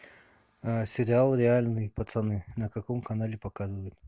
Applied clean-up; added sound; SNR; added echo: none; none; none; none.